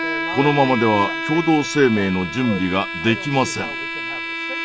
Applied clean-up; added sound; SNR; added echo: none; Bowed string instrument; 6 dB; none.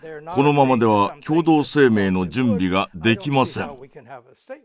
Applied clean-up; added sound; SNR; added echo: none; none; none; none.